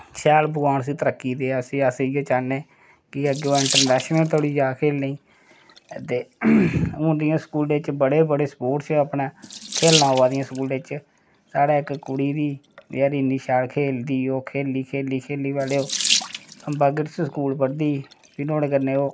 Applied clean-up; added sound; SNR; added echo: none; Sink (filling or washing) / Water tap, faucet; 10 dB; none.